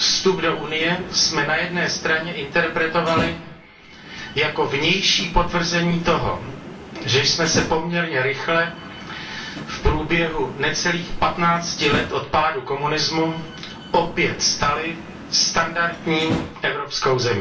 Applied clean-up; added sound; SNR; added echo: none; Slam; 12 dB; reverberation time 0.3 s.